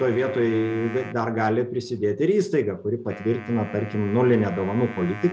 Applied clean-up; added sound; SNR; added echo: none; Wind instrument, woodwind instrument; 17 dB; none.